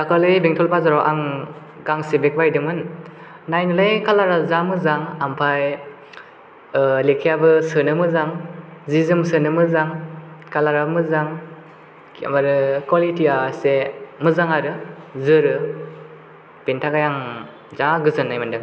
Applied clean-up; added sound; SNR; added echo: none; none; none; none.